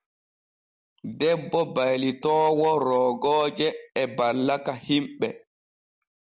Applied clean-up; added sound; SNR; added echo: none; none; none; none.